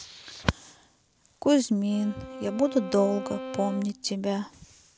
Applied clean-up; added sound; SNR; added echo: none; Bowed string instrument; 11 dB; none.